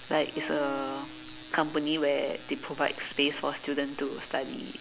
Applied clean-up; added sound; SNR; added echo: none; Acoustic guitar; 17 dB; none.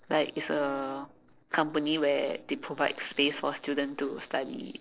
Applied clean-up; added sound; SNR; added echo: neural separator model SepFormer DNS4.